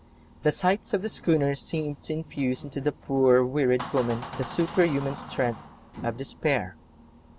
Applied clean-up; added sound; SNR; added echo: none; Door; 15 dB; none.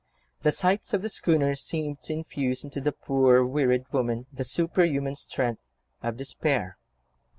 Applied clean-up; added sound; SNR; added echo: none; none; none; none.